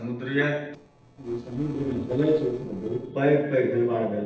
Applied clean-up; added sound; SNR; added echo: neural separator model SepFormer DNS4.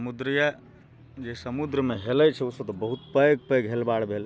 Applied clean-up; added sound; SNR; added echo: none; none; none; none.